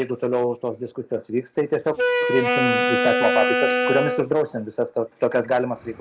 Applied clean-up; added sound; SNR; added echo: none; Wind instrument, woodwind instrument; -1 dB; none.